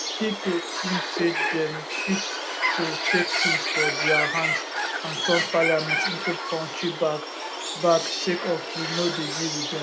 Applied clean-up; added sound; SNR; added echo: none; Bird; -1 dB; none.